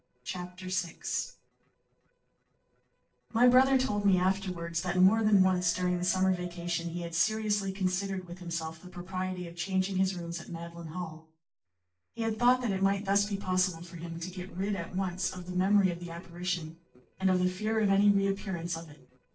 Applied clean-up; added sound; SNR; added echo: neural separator model SepFormer DNS4.